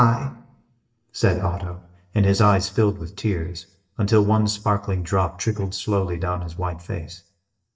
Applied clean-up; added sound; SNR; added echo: neural mask model DeepFilterNet 3.